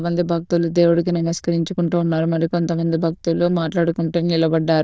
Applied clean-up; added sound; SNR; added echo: neural diffusion model UNIVERSE++.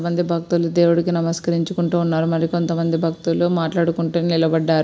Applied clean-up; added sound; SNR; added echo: none; none; none; none.